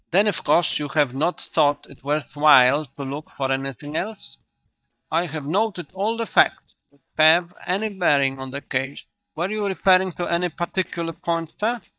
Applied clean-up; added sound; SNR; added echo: neural mask model DeepFilterNet 3.